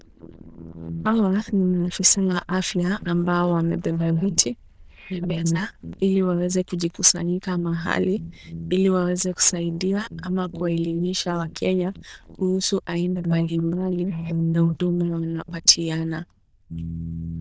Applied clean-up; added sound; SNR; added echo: neural diffusion model UNIVERSE++.